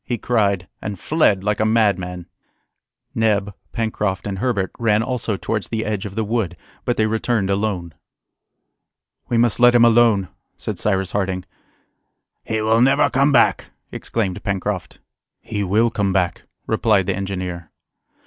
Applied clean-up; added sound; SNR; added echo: none; none; none; none.